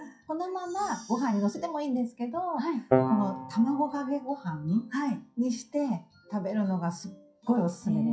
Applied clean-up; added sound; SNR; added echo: classical method WPE with log-MMSE.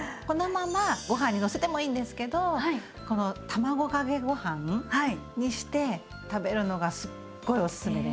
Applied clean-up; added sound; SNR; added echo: none; none; none; none.